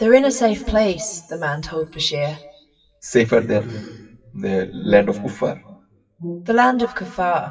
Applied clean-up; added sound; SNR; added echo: classical method WPE with log-MMSE.